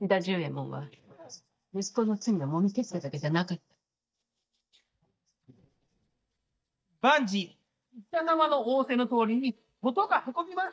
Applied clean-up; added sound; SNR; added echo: neural mask model DeepFilterNet 3.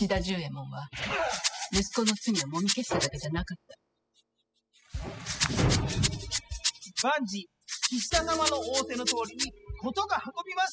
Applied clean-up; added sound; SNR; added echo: classical method spectral subtraction.